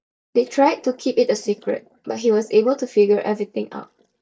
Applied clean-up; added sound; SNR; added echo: neural mask model DeepFilterNet 3.